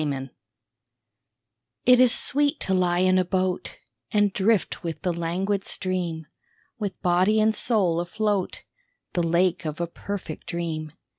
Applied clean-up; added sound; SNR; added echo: none; none; none; none.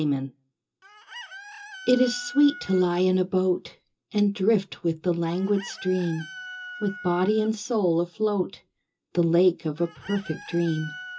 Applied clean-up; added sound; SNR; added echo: none; Chicken, rooster; 18 dB; reverberation time 0.2 s.